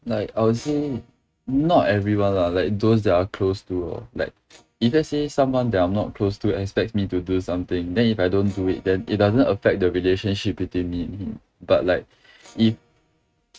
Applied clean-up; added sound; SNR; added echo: neural mask model RNNoise.